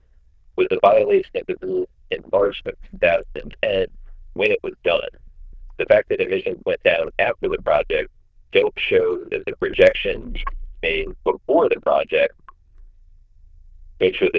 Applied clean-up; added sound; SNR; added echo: neural diffusion model UNIVERSE++.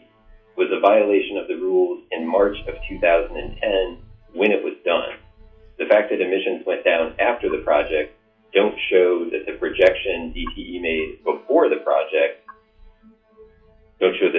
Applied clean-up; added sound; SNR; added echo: classical method log-MMSE.